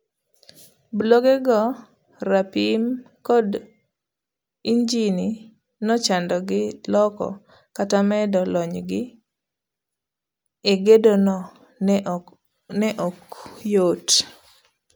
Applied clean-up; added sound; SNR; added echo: none; none; none; none.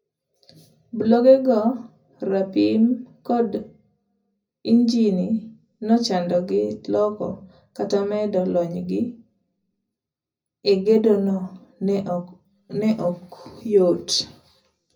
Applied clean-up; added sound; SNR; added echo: none; none; none; reverberation time 0.4 s.